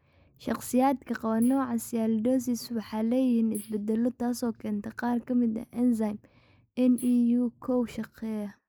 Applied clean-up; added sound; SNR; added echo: neural mask model Resemble Enhance denoiser.